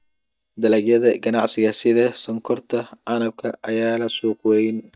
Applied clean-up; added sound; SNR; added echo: neural mask model DeepFilterNet 3.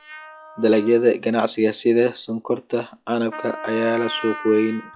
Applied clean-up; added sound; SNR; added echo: classical method log-MMSE.